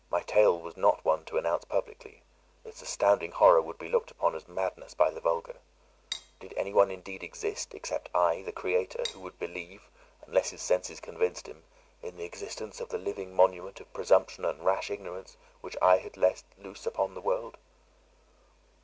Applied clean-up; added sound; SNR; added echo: none; Cutlery, silverware; 13 dB; none.